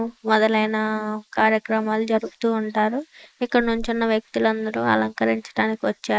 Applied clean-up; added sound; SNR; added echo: neural mask model Resemble Enhance denoiser.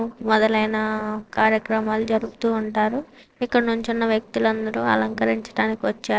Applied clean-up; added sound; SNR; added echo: neural separator model SepFormer DNS4.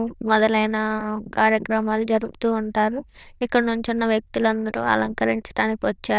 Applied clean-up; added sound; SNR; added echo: neural diffusion model UNIVERSE++.